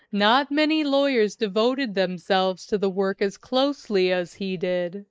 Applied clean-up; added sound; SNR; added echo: neural mask model Resemble Enhance denoiser.